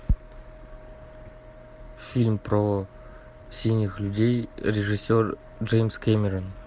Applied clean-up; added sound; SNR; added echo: none; none; none; none.